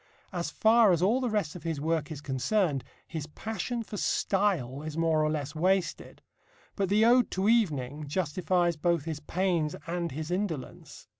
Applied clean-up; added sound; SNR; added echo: none; none; none; none.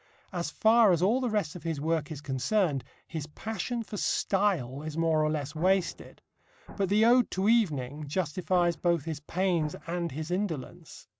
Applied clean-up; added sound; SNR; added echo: neural mask model RNNoise.